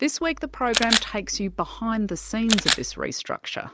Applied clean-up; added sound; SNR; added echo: none; Camera; 2 dB; none.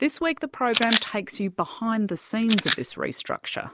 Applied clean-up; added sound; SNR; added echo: neural mask model Resemble Enhance denoiser.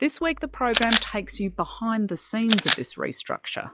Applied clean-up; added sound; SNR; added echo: classical method log-MMSE.